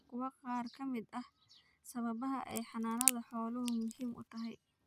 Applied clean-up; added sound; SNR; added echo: none; Crack; -1 dB; none.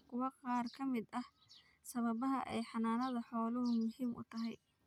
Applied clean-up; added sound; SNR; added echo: none; none; none; none.